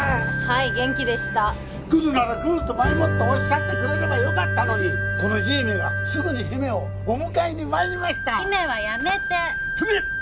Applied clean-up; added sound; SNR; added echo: none; Wind instrument, woodwind instrument; 6 dB; none.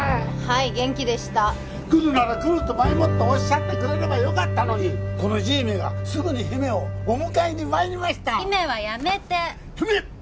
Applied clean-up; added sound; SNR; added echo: none; none; none; none.